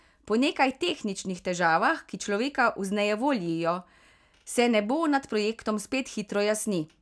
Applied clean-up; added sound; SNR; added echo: none; none; none; none.